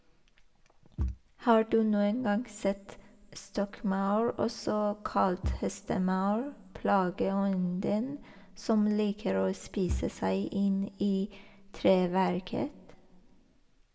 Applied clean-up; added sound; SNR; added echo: none; Bass drum / Thump, thud; 14 dB; reverberation time 0.9 s.